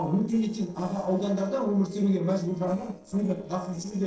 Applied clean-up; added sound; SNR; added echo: neural separator model SepFormer DNS4.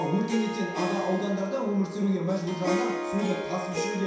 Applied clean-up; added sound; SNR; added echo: none; Harp; 4 dB; reverberation time 0.7 s.